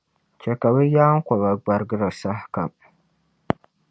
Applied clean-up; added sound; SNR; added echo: none; none; none; none.